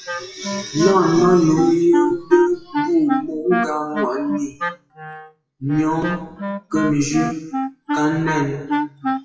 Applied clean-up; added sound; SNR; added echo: classical method WPE with log-MMSE.